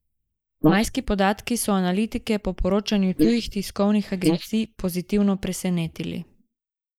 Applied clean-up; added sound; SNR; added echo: neural mask model Resemble Enhance denoiser.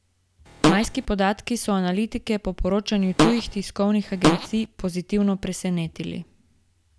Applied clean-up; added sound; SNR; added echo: none; Fart; -2 dB; none.